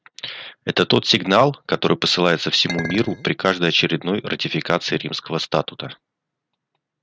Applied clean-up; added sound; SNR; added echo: neural mask model RNNoise.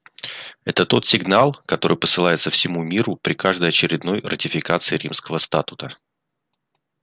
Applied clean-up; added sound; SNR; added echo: none; none; none; none.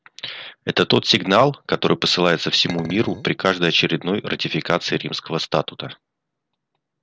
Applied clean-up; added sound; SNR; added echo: neural separator model SepFormer DNS4.